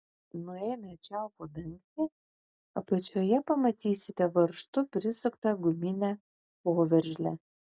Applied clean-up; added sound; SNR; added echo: none; none; none; none.